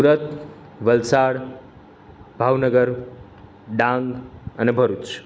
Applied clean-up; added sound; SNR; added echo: none; none; none; none.